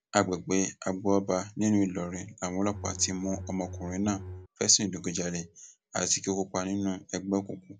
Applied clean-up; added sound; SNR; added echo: none; Bowed string instrument; 12 dB; none.